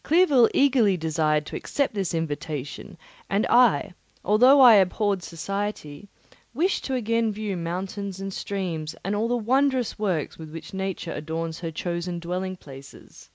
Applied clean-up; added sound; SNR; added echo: none; none; none; none.